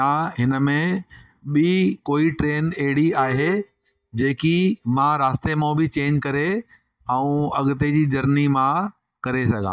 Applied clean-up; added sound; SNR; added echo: neural mask model DeepFilterNet 3.